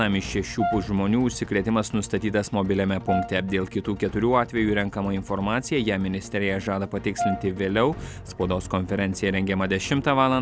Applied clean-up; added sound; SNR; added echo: none; Brass instrument; 9 dB; none.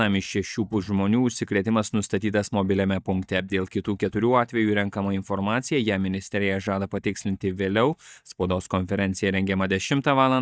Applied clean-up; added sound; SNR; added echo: neural mask model DeepFilterNet 3.